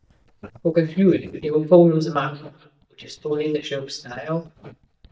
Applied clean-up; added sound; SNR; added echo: neural mask model DeepFilterNet 3.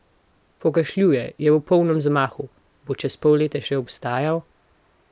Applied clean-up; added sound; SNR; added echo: none; none; none; none.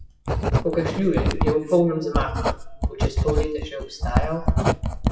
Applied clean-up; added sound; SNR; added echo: classical method WPE with log-MMSE.